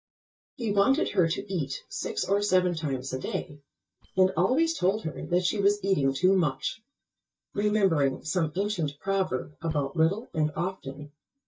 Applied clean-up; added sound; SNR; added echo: neural mask model DeepFilterNet 3.